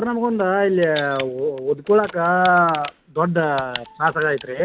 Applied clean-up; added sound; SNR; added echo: none; Shatter + Computer keyboard; 18 dB; none.